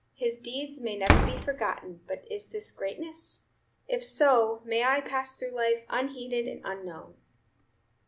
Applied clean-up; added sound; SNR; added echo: none; Slam; -1 dB; none.